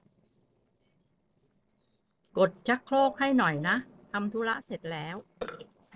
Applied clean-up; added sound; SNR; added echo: neural separator model SepFormer DNS4.